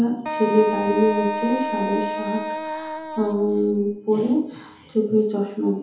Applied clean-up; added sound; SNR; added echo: none; Wind instrument, woodwind instrument; 5 dB; reverberation time 0.8 s.